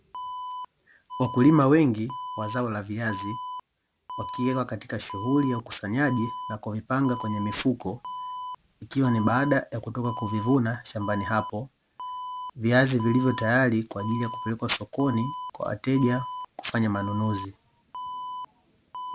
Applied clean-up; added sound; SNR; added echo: none; Alarm; 11 dB; none.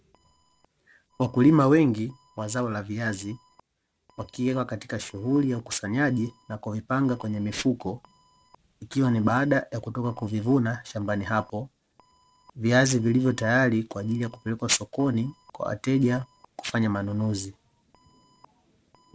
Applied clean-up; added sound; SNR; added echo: neural separator model SepFormer DNS4.